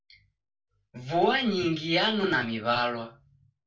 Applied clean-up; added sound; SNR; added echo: none; none; none; reverberation time 0.2 s.